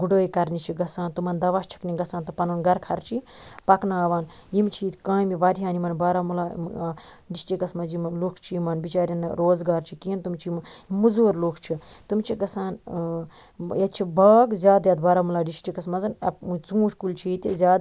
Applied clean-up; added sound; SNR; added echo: none; none; none; none.